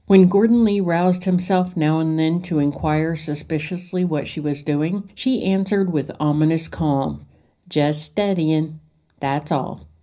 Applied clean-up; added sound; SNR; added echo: none; none; none; reverberation time 0.5 s.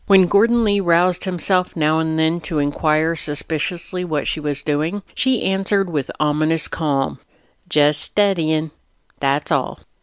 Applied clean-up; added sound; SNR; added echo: none; none; none; none.